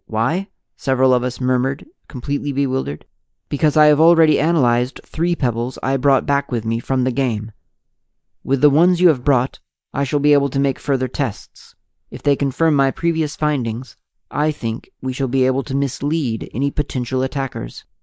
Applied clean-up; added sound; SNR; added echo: neural mask model Resemble Enhance denoiser.